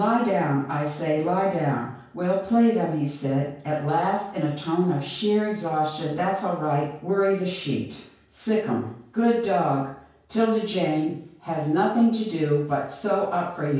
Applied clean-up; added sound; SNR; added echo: none; none; none; reverberation time 0.5 s.